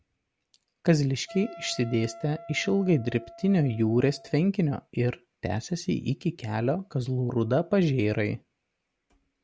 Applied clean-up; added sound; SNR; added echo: none; Wind instrument, woodwind instrument; 18 dB; none.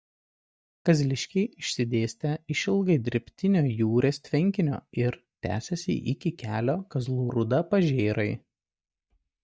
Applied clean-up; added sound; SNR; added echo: neural mask model DeepFilterNet 3.